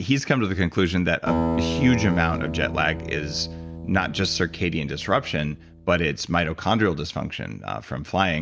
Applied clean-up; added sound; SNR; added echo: none; Acoustic guitar; 8 dB; none.